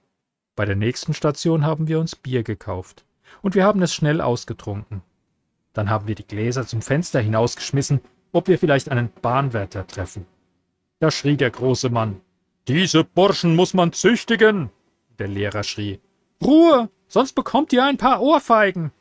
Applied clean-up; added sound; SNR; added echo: neural mask model RNNoise.